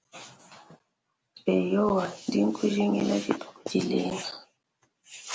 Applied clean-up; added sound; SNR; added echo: none; none; none; none.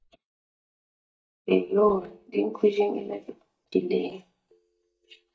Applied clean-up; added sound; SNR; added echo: neural mask model DeepFilterNet 3.